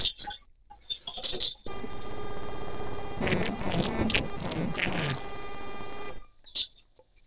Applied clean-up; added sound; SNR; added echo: neural separator model SepFormer DNS4.